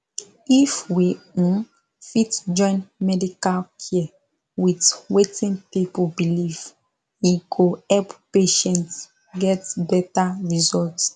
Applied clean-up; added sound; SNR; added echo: none; none; none; none.